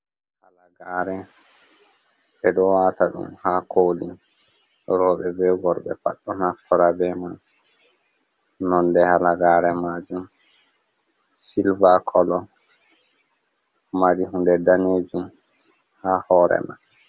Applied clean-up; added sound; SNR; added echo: none; none; none; none.